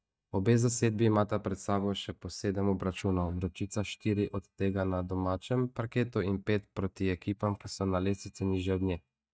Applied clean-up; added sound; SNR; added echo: neural mask model DeepFilterNet 3.